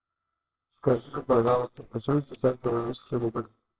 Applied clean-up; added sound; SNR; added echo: neural separator model SepFormer WHAMR!.